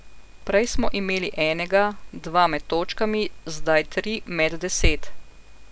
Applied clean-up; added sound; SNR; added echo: none; none; none; none.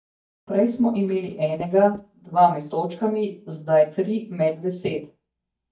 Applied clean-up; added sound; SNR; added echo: neural mask model DeepFilterNet 3.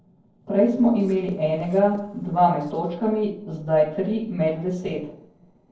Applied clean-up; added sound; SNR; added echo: neural separator model SepFormer DNS4.